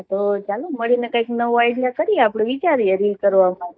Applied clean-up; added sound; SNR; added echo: neural mask model DeepFilterNet 3.